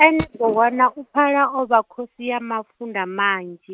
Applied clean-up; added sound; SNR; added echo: neural mask model RNNoise.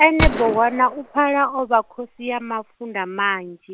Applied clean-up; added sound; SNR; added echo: none; Gunshot, gunfire; 6 dB; none.